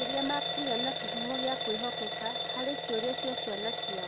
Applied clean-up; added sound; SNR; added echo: none; Alarm / Bell; -4 dB; none.